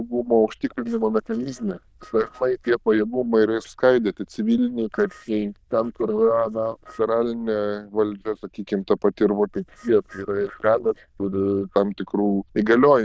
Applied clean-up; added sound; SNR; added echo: neural diffusion model UNIVERSE++.